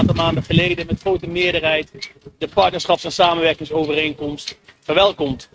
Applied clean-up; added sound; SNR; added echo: neural mask model RNNoise.